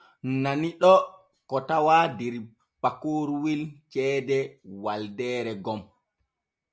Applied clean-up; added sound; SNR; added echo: none; none; none; none.